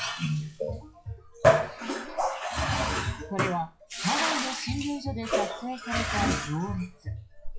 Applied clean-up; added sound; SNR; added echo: classical method WPE with log-MMSE.